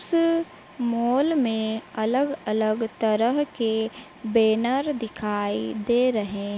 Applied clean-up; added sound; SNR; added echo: none; none; none; none.